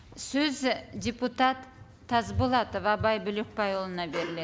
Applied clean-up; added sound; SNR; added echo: none; none; none; none.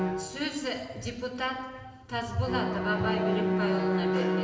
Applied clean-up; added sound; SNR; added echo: none; Bowed string instrument; -2 dB; reverberation time 1.3 s.